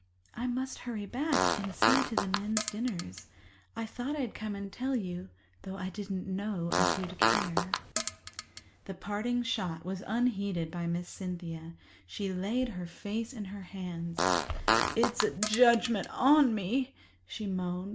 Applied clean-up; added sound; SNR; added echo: none; Fart; 0 dB; none.